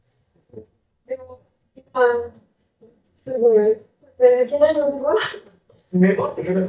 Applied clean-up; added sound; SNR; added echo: neural mask model DeepFilterNet 3.